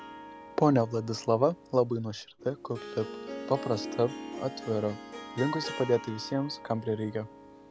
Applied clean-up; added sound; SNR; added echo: none; Harp; 12 dB; none.